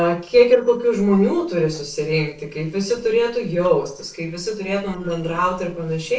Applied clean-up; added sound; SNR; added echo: neural separator model SepFormer DNS4.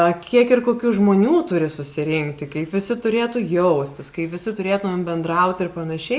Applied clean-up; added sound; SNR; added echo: none; none; none; none.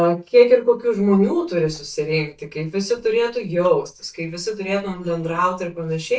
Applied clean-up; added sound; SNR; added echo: neural mask model DeepFilterNet 3.